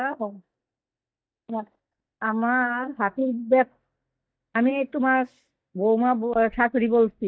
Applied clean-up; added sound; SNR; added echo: neural mask model DeepFilterNet 3.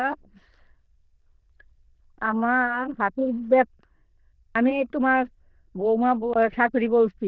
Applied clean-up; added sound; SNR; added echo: neural diffusion model UNIVERSE++.